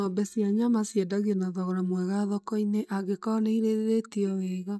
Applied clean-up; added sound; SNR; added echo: neural mask model DeepFilterNet 3.